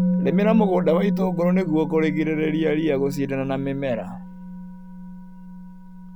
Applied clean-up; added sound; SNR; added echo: none; Musical instrument; 4 dB; none.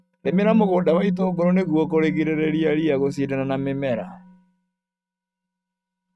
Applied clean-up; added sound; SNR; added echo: neural mask model RNNoise.